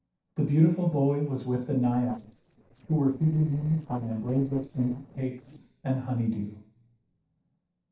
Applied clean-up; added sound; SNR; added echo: neural separator model SepFormer DNS4.